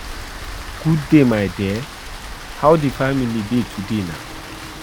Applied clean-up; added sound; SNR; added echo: none; Rain; 12 dB; none.